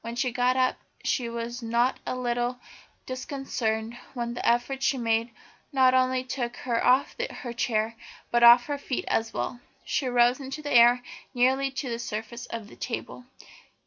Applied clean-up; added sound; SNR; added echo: none; none; none; none.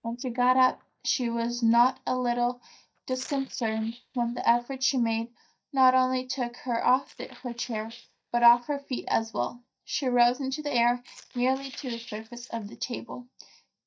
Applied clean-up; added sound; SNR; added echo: neural mask model DeepFilterNet 3.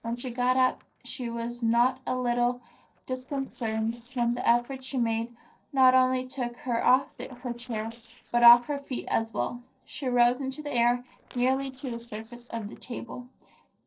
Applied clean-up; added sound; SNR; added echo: neural separator model SepFormer DNS4.